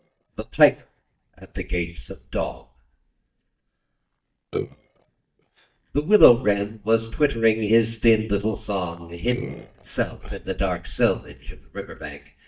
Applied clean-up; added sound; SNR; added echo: neural mask model DeepFilterNet 3.